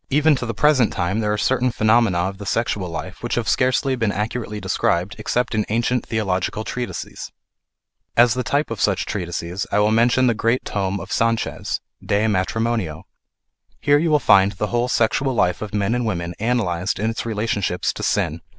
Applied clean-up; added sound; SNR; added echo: none; none; none; none.